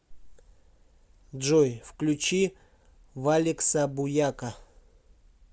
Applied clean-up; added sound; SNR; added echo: none; none; none; none.